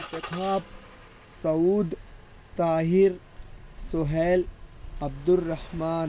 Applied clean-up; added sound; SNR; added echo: none; Engine starting; 20 dB; none.